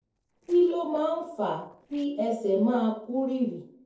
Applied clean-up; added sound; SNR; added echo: neural separator model SepFormer DNS4.